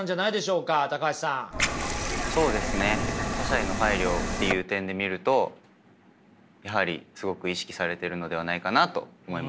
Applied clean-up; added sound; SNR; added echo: none; Liquid; 0 dB; none.